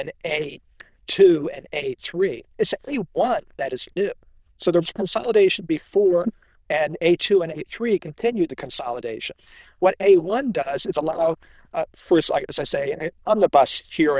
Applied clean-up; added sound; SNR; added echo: neural diffusion model UNIVERSE++.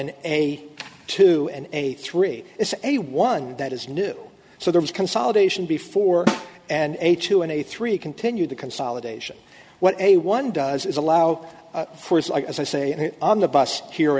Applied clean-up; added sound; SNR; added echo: none; Snare drum; 8 dB; none.